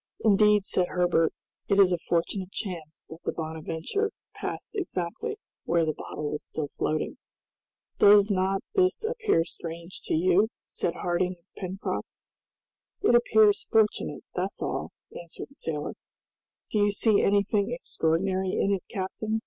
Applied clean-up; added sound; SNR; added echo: none; none; none; none.